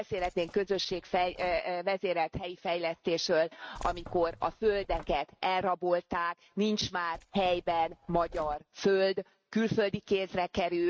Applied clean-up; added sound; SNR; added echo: neural mask model RNNoise.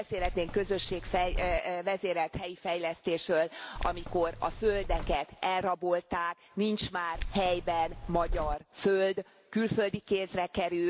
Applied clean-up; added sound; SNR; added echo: none; Keys jangling; 5 dB; none.